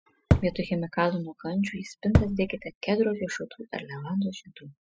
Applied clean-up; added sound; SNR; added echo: classical method spectral subtraction.